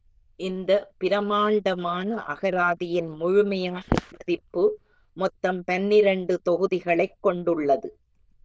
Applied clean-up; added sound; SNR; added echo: neural diffusion model UNIVERSE++.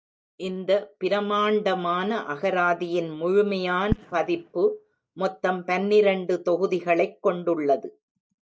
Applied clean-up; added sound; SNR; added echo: neural mask model DeepFilterNet 3.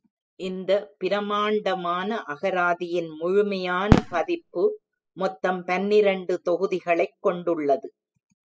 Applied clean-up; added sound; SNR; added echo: classical method spectral subtraction.